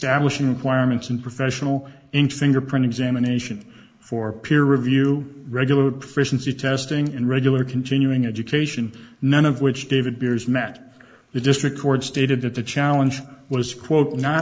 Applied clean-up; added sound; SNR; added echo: neural mask model Resemble Enhance denoiser.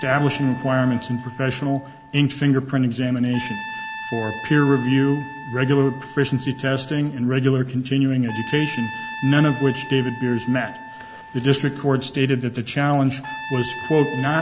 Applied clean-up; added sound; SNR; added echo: none; Trumpet; 14 dB; none.